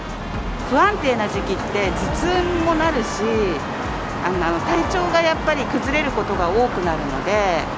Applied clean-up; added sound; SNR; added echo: none; Trumpet; 17 dB; none.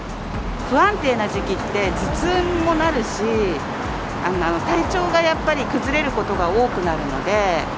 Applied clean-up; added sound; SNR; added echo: none; none; none; none.